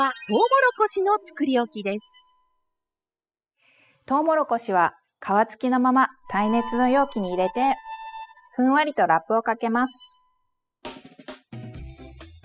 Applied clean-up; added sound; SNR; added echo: classical method spectral subtraction.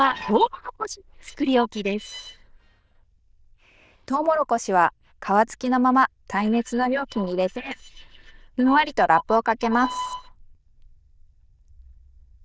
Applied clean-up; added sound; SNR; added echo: neural diffusion model UNIVERSE++.